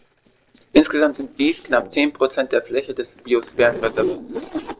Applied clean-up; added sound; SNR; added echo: neural separator model SepFormer DNS4.